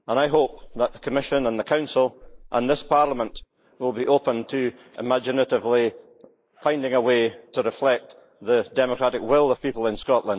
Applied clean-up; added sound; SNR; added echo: neural mask model Resemble Enhance denoiser.